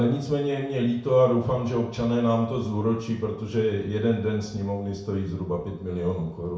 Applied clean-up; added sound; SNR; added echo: none; none; none; reverberation time 0.6 s.